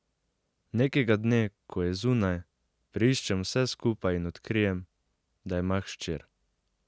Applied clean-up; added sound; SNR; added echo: none; none; none; none.